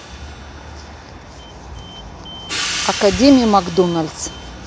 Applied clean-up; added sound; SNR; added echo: none; Hi-hat; 11 dB; none.